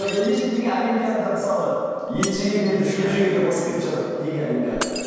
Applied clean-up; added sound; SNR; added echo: none; Shatter; 16 dB; reverberation time 2.1 s.